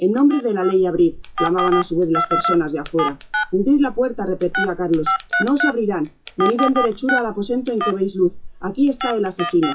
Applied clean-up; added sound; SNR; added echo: classical method WPE with log-MMSE.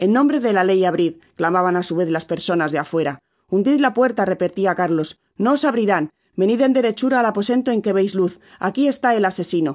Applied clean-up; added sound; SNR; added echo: none; none; none; none.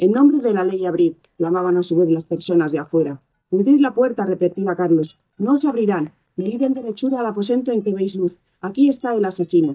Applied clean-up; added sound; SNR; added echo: neural mask model DeepFilterNet 3.